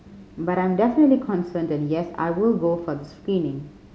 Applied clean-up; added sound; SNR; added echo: none; none; none; none.